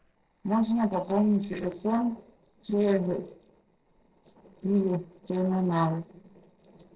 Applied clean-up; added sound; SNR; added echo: neural separator model SepFormer DNS4.